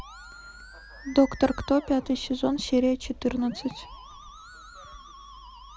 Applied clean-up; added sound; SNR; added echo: none; Musical instrument; 19 dB; none.